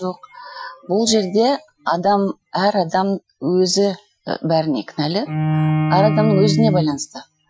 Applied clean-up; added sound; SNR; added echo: classical method Wiener filter.